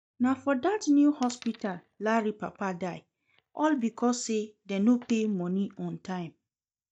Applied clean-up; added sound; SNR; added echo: neural mask model DeepFilterNet 3.